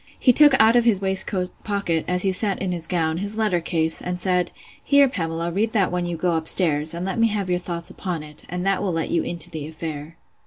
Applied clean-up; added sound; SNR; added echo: none; none; none; none.